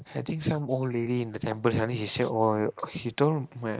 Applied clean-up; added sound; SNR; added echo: neural mask model Resemble Enhance denoiser.